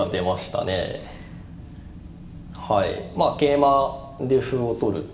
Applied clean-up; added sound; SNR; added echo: none; Wind; 16 dB; reverberation time 0.8 s.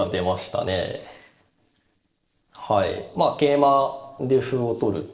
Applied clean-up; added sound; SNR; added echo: neural separator model SepFormer DNS4.